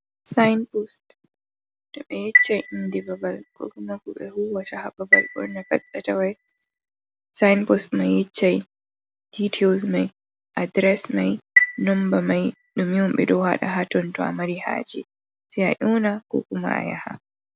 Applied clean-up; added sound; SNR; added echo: none; Chime; 1 dB; none.